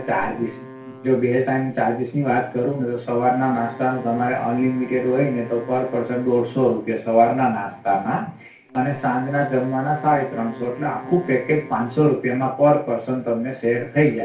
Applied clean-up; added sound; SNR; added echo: none; Wind instrument, woodwind instrument; 19 dB; reverberation time 0.3 s.